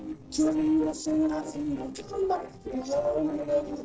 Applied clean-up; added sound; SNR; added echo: neural separator model SepFormer DNS4.